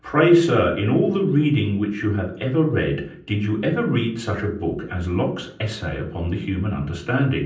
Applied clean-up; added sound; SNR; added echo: none; none; none; reverberation time 0.6 s.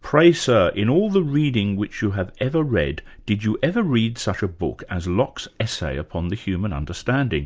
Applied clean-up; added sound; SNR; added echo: none; none; none; none.